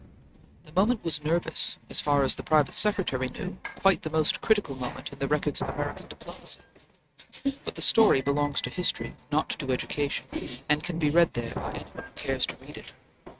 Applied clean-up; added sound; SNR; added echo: neural mask model RNNoise.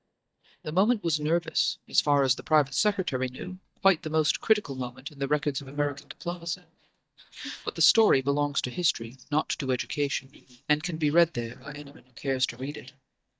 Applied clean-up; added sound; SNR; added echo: neural mask model DeepFilterNet 3.